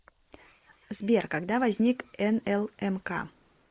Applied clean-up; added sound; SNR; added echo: neural mask model Resemble Enhance denoiser.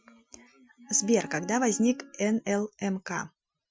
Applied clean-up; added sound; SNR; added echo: classical method Wiener filter.